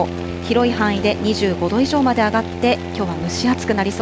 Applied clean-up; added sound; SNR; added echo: none; Brass instrument; 8 dB; none.